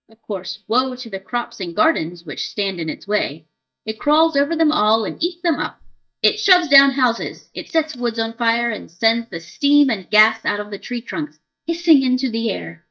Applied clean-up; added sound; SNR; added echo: neural mask model DeepFilterNet 3.